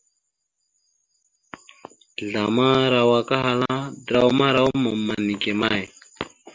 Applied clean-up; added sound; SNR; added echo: none; none; none; none.